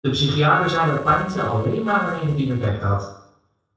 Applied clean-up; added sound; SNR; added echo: neural separator model SepFormer DNS4.